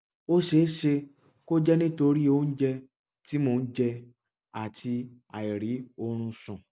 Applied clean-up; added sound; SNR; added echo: none; none; none; none.